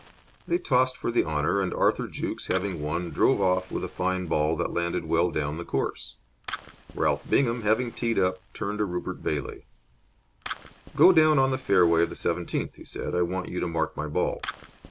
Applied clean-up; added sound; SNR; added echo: none; Fire; 19 dB; none.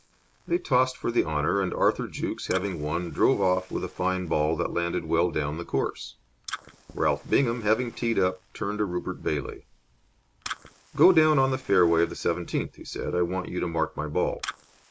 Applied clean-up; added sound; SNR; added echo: neural mask model Resemble Enhance denoiser.